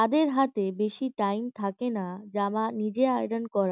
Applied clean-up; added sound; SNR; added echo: none; none; none; none.